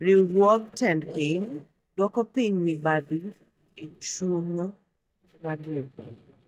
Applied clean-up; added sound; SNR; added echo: neural mask model DeepFilterNet 3.